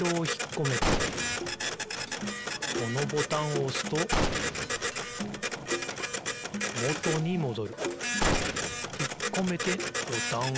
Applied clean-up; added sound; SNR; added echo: none; Gunshot, gunfire + Printer; -2 dB; none.